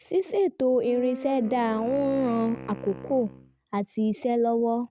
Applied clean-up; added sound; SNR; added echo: none; Wind instrument, woodwind instrument; 15 dB; none.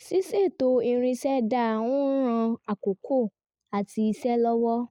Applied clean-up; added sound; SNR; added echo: neural mask model Resemble Enhance denoiser.